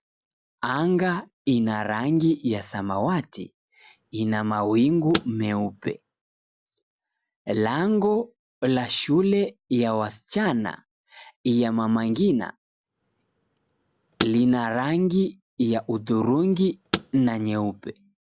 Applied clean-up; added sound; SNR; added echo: none; Car; 13 dB; none.